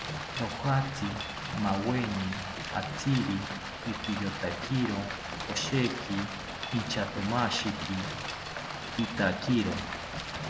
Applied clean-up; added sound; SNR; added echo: none; Stream + Mechanisms; 5 dB; none.